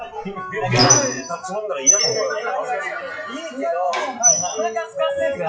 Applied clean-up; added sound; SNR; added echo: classical method WPE with log-MMSE.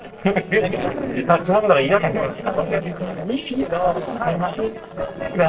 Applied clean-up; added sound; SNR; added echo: neural separator model SepFormer DNS4.